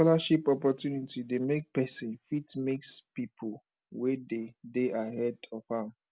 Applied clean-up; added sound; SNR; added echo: none; none; none; none.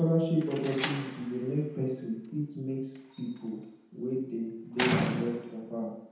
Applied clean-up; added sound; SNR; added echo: none; Slam; 7 dB; reverberation time 0.9 s.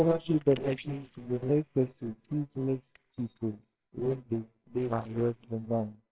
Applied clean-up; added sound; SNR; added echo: neural separator model SepFormer WHAMR!.